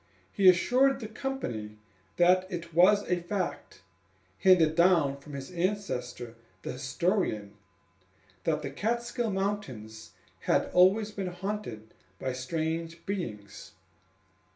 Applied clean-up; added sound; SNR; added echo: none; none; none; reverberation time 0.3 s.